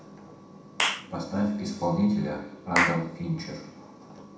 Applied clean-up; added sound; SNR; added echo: none; Clapping / Chirp, tweet; 3 dB; reverberation time 0.7 s.